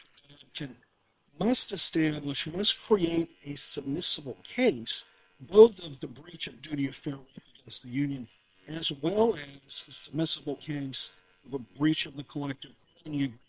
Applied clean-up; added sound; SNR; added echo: neural separator model SepFormer WHAM!.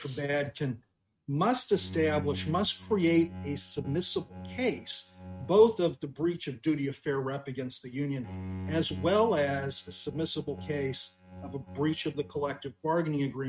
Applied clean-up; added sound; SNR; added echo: neural mask model RNNoise.